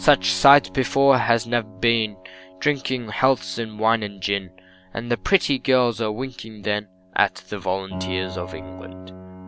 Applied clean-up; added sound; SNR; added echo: none; Piano; 17 dB; none.